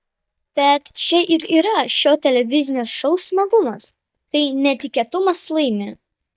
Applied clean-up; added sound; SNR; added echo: neural mask model DeepFilterNet 3.